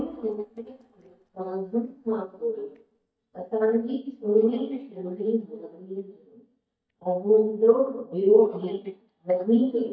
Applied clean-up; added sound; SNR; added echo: neural mask model DeepFilterNet 3.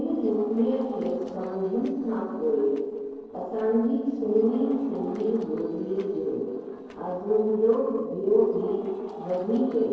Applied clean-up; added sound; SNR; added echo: neural separator model SepFormer DNS4.